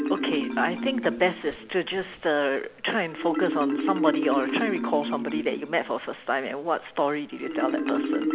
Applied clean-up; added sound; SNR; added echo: none; Marimba, xylophone; 3 dB; none.